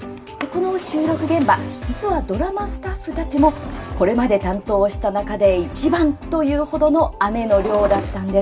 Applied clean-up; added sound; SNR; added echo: none; Drawer open or close; 18 dB; reverberation time 0.2 s.